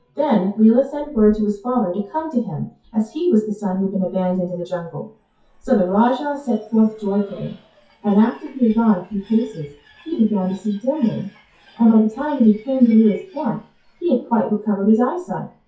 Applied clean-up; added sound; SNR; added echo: classical method WPE with log-MMSE.